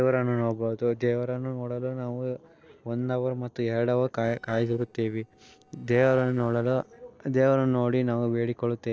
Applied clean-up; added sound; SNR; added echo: neural separator model SepFormer DNS4.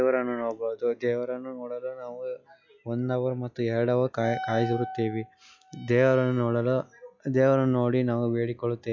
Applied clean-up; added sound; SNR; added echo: classical method log-MMSE.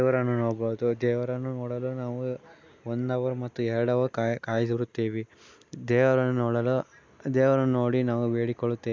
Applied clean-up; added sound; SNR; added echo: neural mask model Resemble Enhance denoiser.